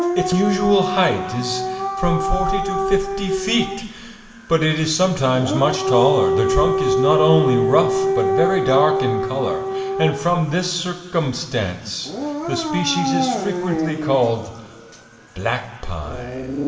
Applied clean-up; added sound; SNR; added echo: none; Siren / Dog; 2 dB; reverberation time 2.5 s.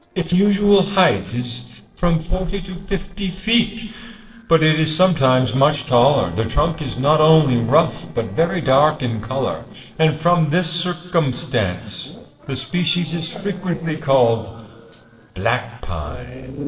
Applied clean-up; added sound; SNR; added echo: neural separator model SepFormer DNS4.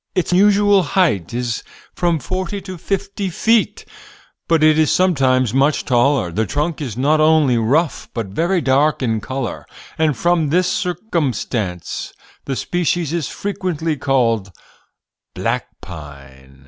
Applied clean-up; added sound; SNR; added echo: none; none; none; none.